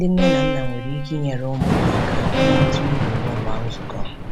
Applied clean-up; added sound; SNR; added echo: none; Bowed string instrument + Thunder / Rain; -4 dB; none.